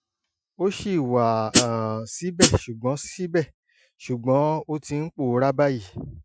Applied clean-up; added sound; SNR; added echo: classical method Wiener filter.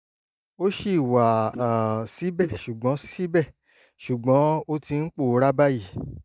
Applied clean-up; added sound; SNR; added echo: neural mask model DeepFilterNet 3.